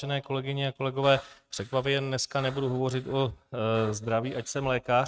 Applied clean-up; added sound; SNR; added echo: neural mask model RNNoise.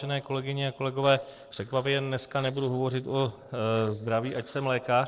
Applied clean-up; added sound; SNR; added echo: neural separator model SepFormer DNS4.